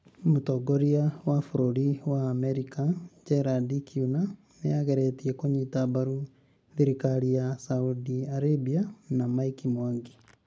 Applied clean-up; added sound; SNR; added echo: none; none; none; none.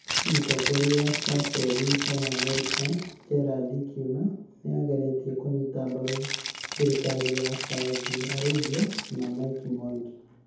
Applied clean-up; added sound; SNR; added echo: none; Rattle (instrument); 5 dB; reverberation time 0.7 s.